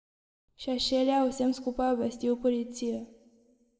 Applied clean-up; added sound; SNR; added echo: none; none; none; reverberation time 0.8 s.